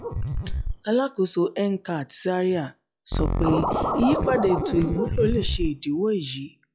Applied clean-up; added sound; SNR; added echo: classical method log-MMSE.